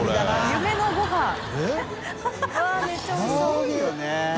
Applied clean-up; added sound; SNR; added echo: none; none; none; none.